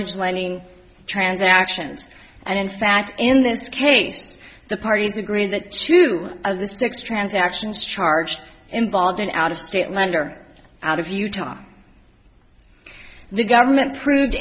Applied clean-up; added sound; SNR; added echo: none; none; none; none.